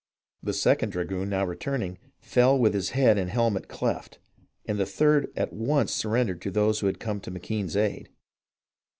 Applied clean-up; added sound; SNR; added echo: none; none; none; none.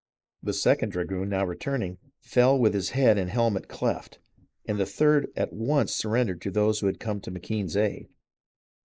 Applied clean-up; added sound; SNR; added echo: neural mask model Resemble Enhance denoiser.